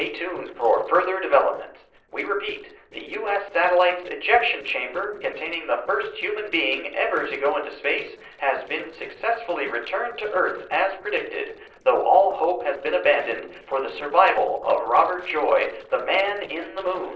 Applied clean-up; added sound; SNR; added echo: neural separator model SepFormer DNS4.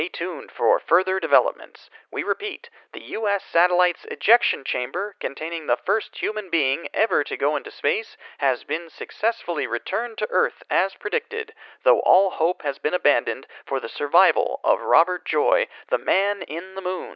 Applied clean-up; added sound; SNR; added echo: none; none; none; none.